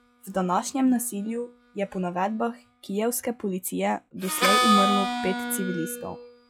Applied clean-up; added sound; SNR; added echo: classical method log-MMSE.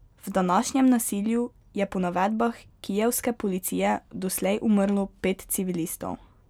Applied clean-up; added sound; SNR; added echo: none; none; none; none.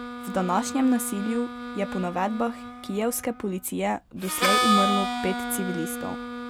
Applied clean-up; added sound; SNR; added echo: none; Harmonica; 2 dB; none.